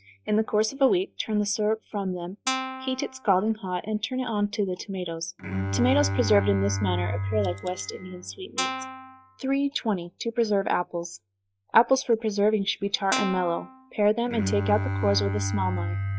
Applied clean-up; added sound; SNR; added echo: classical method log-MMSE.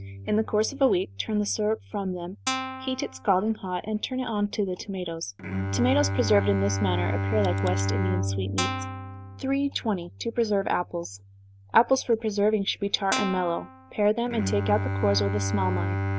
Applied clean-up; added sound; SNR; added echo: none; Bowed string instrument + Guitar; 4 dB; none.